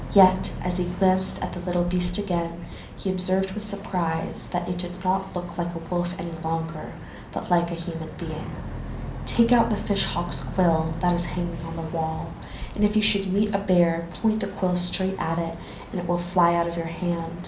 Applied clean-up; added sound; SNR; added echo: none; Boat, Water vehicle; 11 dB; reverberation time 0.6 s.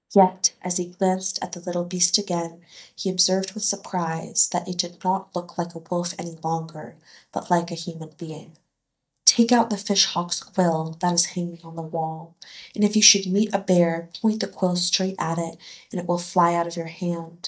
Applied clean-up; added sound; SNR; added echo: neural mask model DeepFilterNet 3.